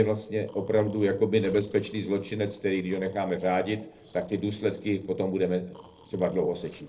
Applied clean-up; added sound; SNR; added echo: neural separator model SepFormer DNS4.